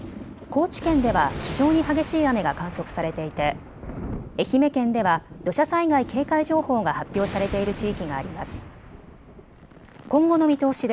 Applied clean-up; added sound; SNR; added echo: none; Thunder; 12 dB; none.